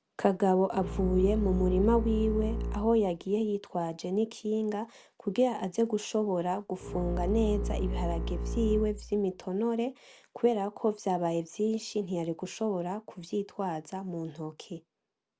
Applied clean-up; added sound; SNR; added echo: none; Bowed string instrument; 3 dB; none.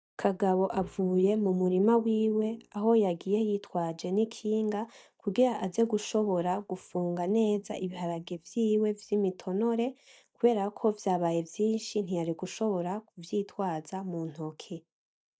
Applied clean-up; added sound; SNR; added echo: neural mask model DeepFilterNet 3.